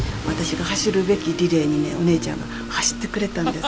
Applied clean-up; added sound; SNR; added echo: none; Engine starting / Car + Boom; 11 dB; none.